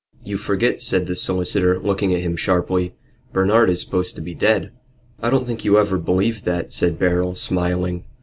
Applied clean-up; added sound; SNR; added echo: none; none; none; none.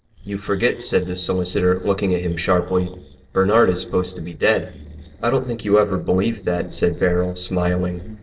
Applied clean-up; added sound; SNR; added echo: neural separator model SepFormer DNS4.